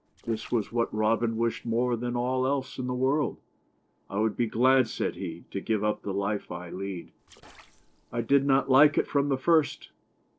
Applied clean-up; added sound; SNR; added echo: neural separator model SepFormer DNS4.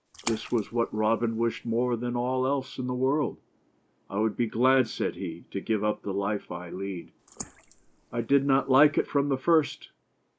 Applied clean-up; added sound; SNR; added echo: neural mask model Resemble Enhance denoiser.